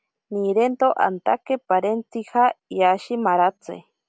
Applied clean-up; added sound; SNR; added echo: none; none; none; none.